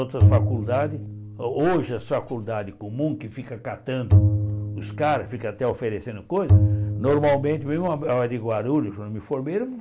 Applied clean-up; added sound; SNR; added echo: none; Bowed string instrument; -2 dB; none.